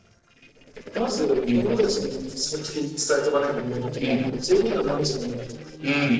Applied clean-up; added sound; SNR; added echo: neural separator model SepFormer DNS4.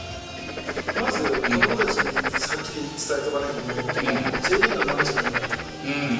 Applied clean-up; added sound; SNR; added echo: none; Writing; 0 dB; reverberation time 1.0 s.